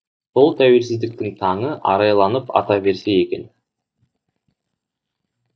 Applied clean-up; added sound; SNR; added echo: neural mask model DeepFilterNet 3.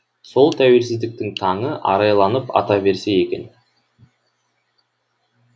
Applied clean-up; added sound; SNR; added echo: none; none; none; none.